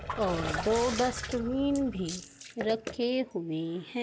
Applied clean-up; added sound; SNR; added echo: none; Growling; 12 dB; none.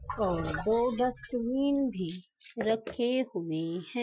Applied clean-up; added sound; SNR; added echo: classical method Wiener filter.